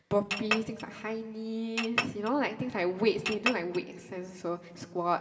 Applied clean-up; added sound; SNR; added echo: none; Chink, clink; 4 dB; reverberation time 2.0 s.